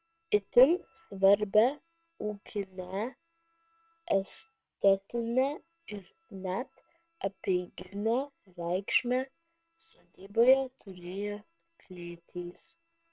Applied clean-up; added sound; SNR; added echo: neural separator model SepFormer WHAM!.